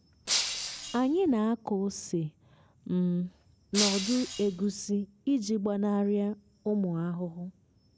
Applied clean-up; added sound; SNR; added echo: none; Shatter; 3 dB; none.